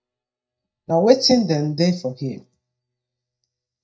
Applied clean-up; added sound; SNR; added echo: neural mask model DeepFilterNet 3.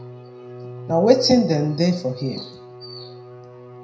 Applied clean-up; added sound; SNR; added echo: none; Bowed string instrument; 16 dB; reverberation time 0.5 s.